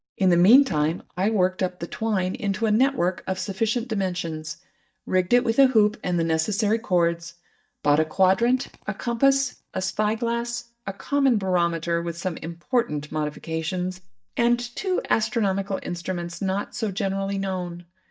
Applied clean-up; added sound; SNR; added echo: neural mask model DeepFilterNet 3.